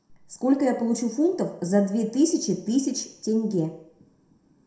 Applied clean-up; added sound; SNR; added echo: none; none; none; reverberation time 0.6 s.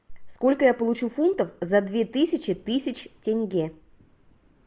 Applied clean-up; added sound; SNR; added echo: none; none; none; none.